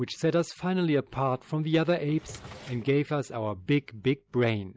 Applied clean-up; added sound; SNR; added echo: none; Drawer open or close; 18 dB; none.